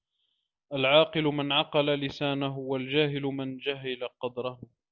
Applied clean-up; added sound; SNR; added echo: none; none; none; none.